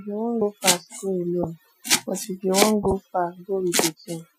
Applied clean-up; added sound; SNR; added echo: classical method Wiener filter.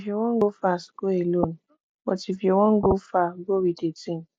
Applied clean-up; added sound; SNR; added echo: none; none; none; none.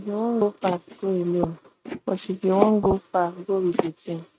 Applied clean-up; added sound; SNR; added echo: neural mask model RNNoise.